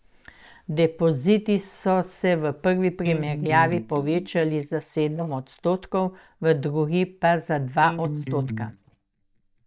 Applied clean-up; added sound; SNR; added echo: neural mask model DeepFilterNet 3.